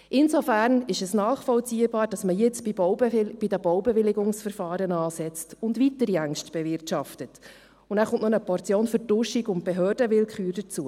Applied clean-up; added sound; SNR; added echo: none; none; none; none.